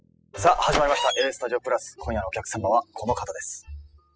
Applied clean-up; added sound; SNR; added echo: classical method spectral subtraction.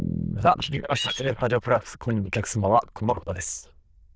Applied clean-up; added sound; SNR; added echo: neural diffusion model UNIVERSE++.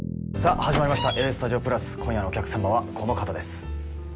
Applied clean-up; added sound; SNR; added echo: none; Bass guitar; 12 dB; none.